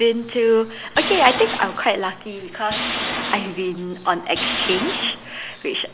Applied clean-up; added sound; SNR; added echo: none; Tools; 7 dB; none.